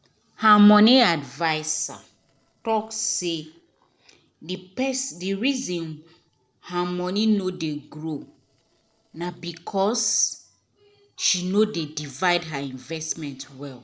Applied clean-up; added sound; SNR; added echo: neural separator model SepFormer DNS4.